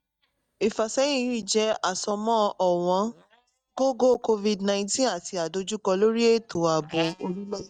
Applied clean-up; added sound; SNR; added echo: neural mask model DeepFilterNet 3.